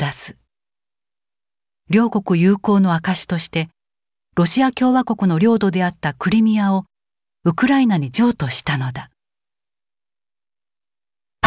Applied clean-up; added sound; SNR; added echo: none; none; none; none.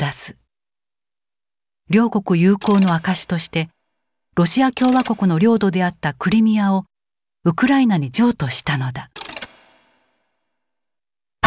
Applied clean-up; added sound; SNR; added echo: none; Mechanisms; 20 dB; none.